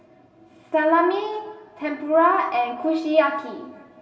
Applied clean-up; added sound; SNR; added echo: none; none; none; reverberation time 2.4 s.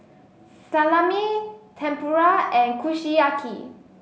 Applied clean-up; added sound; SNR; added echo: none; none; none; none.